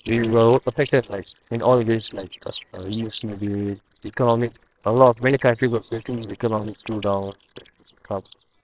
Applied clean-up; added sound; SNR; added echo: neural separator model SepFormer WHAMR!.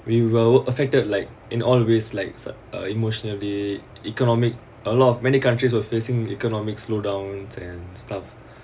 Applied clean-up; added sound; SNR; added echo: none; none; none; none.